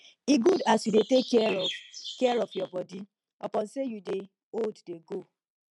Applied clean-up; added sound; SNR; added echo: neural mask model RNNoise.